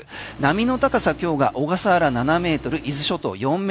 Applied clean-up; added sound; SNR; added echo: none; Engine; 17 dB; none.